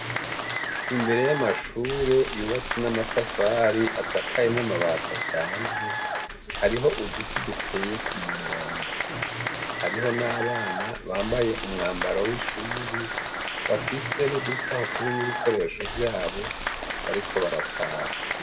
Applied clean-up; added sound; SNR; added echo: none; Applause; 1 dB; reverberation time 0.4 s.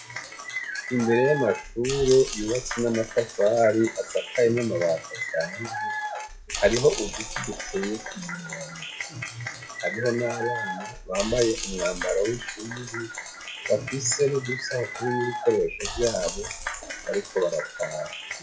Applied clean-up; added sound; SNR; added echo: classical method WPE with log-MMSE.